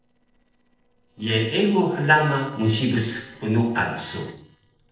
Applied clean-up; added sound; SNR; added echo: neural separator model SepFormer DNS4.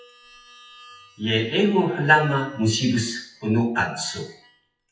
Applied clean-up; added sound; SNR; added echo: classical method WPE with log-MMSE.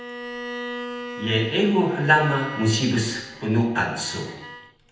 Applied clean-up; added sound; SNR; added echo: none; Bowed string instrument; 12 dB; reverberation time 0.9 s.